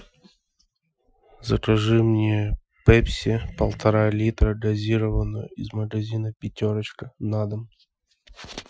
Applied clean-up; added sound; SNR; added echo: classical method Wiener filter.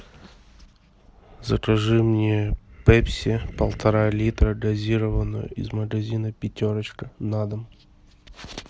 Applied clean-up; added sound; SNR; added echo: none; Animal; 17 dB; none.